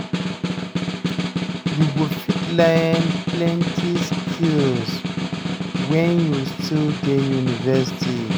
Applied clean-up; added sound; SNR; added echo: none; Snare drum; 2 dB; none.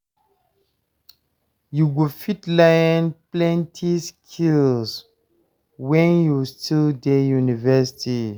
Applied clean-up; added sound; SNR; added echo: none; none; none; none.